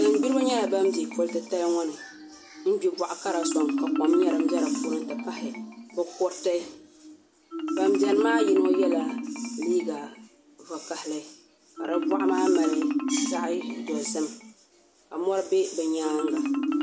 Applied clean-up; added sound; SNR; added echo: none; Marimba, xylophone; 2 dB; none.